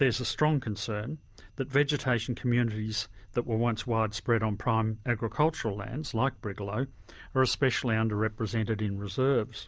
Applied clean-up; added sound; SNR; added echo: none; none; none; none.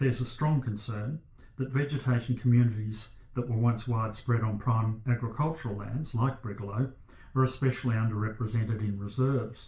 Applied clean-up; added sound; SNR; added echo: none; none; none; reverberation time 0.3 s.